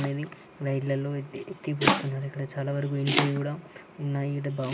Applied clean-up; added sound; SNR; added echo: none; Domestic sounds, home sounds; 3 dB; none.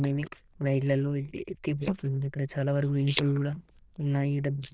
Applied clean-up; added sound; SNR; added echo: neural diffusion model UNIVERSE++.